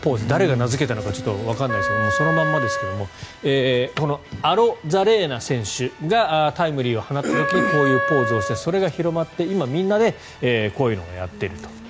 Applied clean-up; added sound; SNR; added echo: none; Wind instrument, woodwind instrument; 3 dB; none.